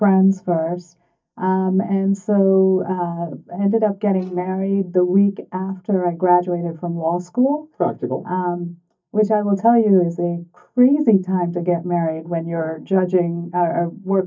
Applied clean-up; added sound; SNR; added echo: neural mask model DeepFilterNet 3.